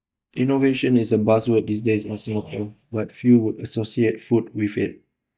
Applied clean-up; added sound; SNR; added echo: neural mask model DeepFilterNet 3.